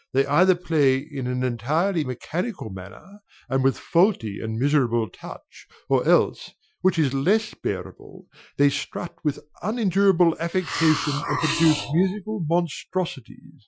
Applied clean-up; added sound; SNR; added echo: classical method Wiener filter.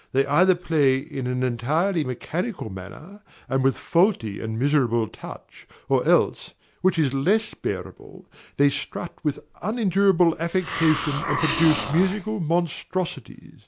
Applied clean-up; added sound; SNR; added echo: none; Hiss; 7 dB; none.